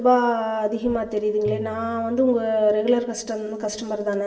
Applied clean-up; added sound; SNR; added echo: none; Tabla; 20 dB; reverberation time 0.9 s.